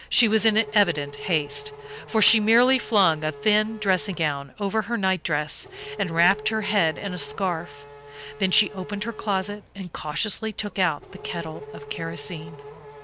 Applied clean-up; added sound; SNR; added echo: none; Race car, auto racing / Accelerating, revving, vroom; 16 dB; none.